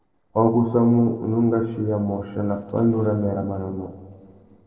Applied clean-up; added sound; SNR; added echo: neural separator model SepFormer DNS4.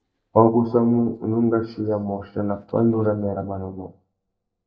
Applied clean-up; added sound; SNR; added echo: neural mask model DeepFilterNet 3.